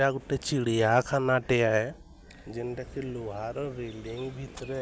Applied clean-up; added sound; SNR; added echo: none; none; none; none.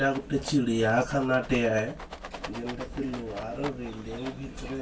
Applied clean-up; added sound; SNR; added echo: none; Rattle; 14 dB; reverberation time 0.1 s.